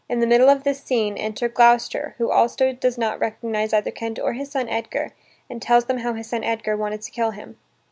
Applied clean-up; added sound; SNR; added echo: none; none; none; none.